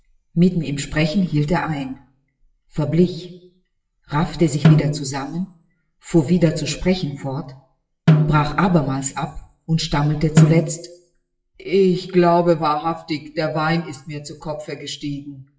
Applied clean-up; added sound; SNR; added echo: classical method WPE with log-MMSE.